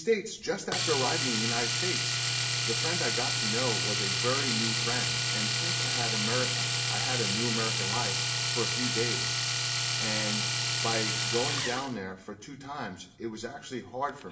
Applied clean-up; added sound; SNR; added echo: none; Domestic sounds, home sounds; -4 dB; reverberation time 0.6 s.